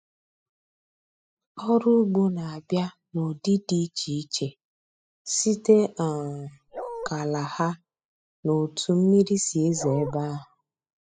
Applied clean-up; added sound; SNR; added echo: classical method spectral subtraction.